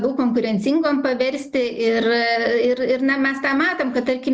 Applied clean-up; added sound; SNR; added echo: none; none; none; none.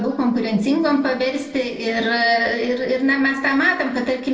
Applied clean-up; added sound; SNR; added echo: none; none; none; reverberation time 1.7 s.